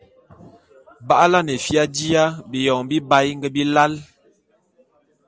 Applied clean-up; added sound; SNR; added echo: none; none; none; none.